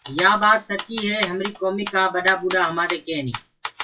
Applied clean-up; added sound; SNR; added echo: classical method WPE with log-MMSE.